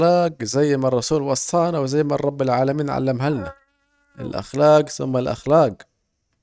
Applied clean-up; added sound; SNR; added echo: neural mask model RNNoise.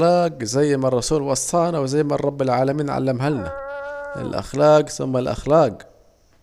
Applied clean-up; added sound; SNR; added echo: none; Dog; 12 dB; none.